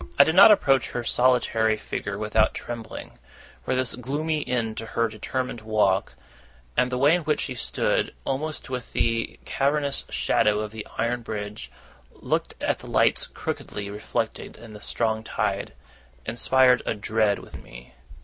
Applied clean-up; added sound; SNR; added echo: none; none; none; none.